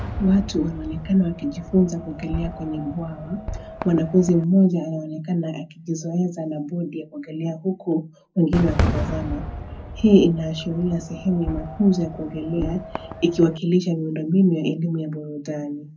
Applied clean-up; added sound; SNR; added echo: none; Fireworks; 10 dB; reverberation time 0.4 s.